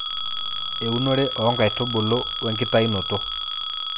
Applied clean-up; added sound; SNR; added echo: none; Telephone; 3 dB; none.